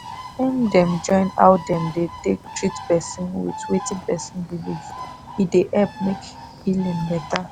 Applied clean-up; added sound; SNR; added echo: none; Bird; 14 dB; none.